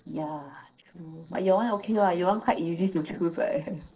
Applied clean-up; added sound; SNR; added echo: neural separator model SepFormer DNS4.